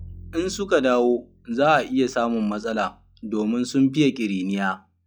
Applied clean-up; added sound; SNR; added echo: classical method log-MMSE.